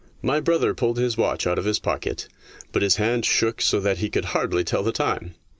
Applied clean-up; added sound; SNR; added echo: none; none; none; none.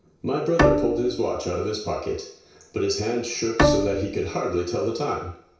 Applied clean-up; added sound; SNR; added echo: none; Bowed string instrument; -1 dB; reverberation time 0.6 s.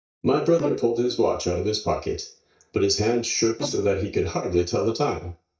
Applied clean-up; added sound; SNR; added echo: neural mask model DeepFilterNet 3.